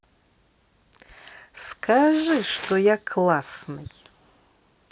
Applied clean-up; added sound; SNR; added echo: none; none; none; none.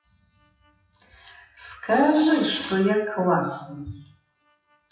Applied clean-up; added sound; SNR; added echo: classical method WPE with log-MMSE.